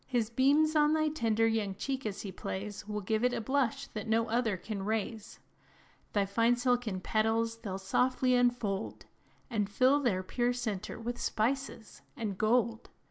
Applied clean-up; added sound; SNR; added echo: none; none; none; none.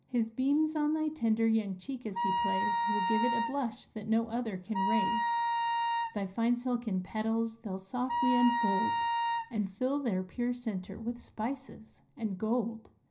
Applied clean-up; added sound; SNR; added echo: none; Wind instrument, woodwind instrument; -1 dB; reverberation time 0.4 s.